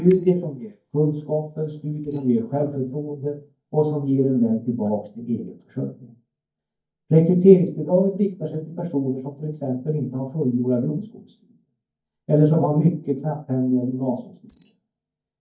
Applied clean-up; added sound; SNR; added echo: neural mask model DeepFilterNet 3.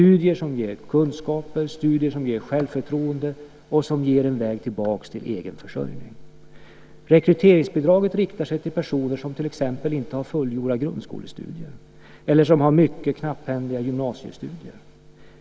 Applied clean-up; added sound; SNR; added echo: none; none; none; none.